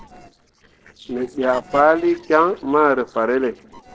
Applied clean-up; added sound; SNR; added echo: neural separator model SepFormer DNS4.